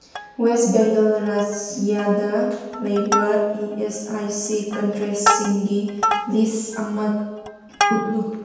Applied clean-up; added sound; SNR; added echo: none; Plucked string instrument; 6 dB; reverberation time 1.2 s.